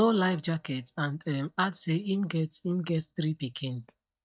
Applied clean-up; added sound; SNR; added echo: neural mask model DeepFilterNet 3.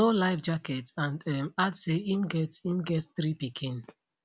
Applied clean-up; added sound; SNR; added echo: none; none; none; none.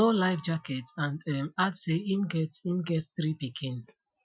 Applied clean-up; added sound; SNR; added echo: classical method Wiener filter.